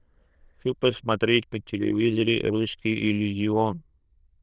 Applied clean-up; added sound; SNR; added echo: neural diffusion model UNIVERSE++.